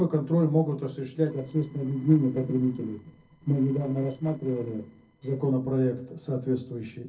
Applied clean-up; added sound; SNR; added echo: neural separator model SepFormer DNS4.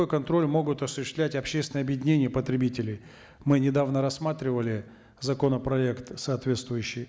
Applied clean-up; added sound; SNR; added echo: none; none; none; none.